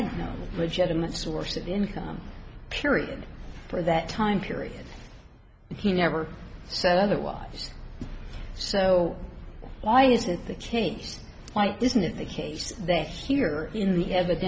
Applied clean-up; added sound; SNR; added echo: none; none; none; none.